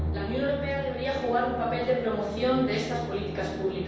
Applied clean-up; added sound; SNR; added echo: none; Musical instrument; 6 dB; reverberation time 1.1 s.